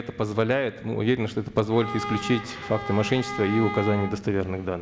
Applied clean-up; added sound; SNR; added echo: none; Bowed string instrument; 10 dB; none.